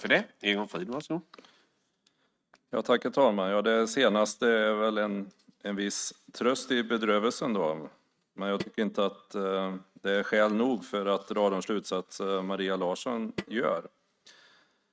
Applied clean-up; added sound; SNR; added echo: neural mask model RNNoise.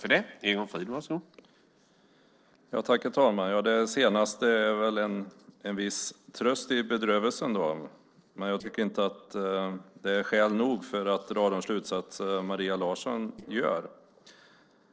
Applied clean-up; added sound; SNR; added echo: neural separator model SepFormer DNS4.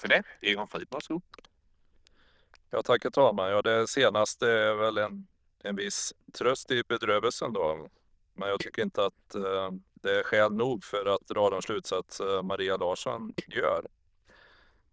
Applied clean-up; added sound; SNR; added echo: neural diffusion model UNIVERSE++.